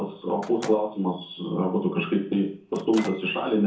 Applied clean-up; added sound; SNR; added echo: none; Microwave oven; 18 dB; reverberation time 0.6 s.